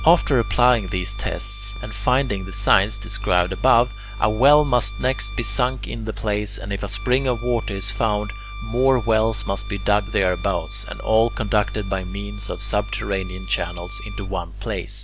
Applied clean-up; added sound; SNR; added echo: none; Bowed string instrument; 20 dB; none.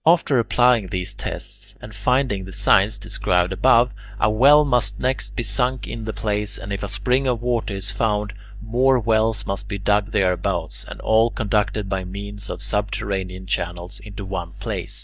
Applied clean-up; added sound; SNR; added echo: neural mask model DeepFilterNet 3.